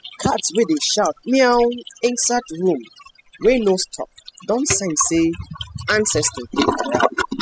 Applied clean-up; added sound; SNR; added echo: classical method spectral subtraction.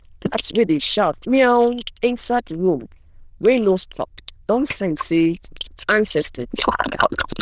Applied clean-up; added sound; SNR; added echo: neural diffusion model UNIVERSE++.